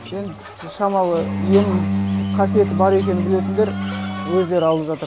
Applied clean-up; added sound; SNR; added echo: none; Bowed string instrument; 3 dB; none.